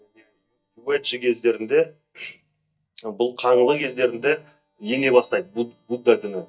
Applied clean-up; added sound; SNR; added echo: neural mask model DeepFilterNet 3.